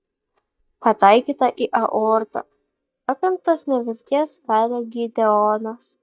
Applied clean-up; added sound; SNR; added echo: neural mask model DeepFilterNet 3.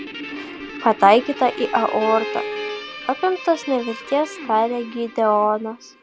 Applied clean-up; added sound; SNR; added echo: none; Bowed string instrument + Guitar; 11 dB; none.